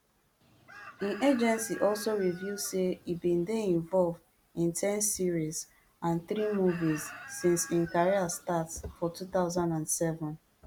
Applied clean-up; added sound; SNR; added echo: none; Chicken, rooster; 17 dB; none.